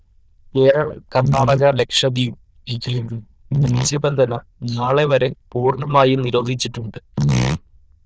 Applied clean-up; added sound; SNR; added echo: neural diffusion model UNIVERSE++.